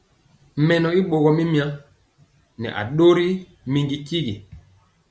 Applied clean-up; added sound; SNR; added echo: none; none; none; none.